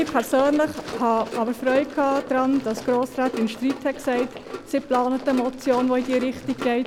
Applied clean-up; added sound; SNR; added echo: none; Run; 13 dB; none.